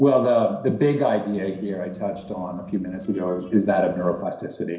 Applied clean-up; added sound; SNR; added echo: neural separator model SepFormer DNS4.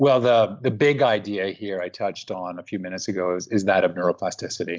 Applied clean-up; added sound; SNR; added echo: none; none; none; none.